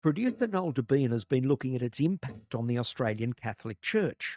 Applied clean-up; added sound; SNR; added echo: neural mask model DeepFilterNet 3.